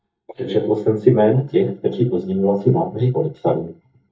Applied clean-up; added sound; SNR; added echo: neural mask model DeepFilterNet 3.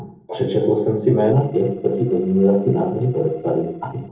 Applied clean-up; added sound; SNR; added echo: neural separator model SepFormer DNS4.